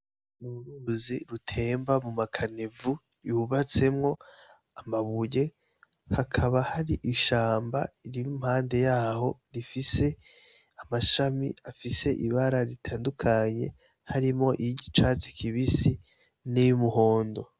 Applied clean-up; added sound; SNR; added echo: none; none; none; none.